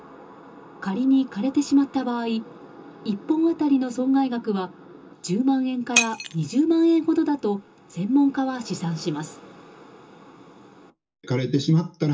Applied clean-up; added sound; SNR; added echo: none; Shatter; 8 dB; reverberation time 0.2 s.